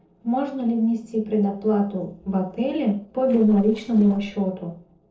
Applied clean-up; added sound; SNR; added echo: neural separator model SepFormer DNS4.